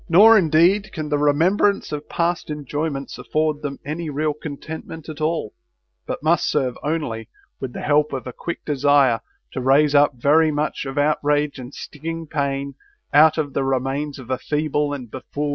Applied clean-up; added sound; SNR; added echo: none; none; none; none.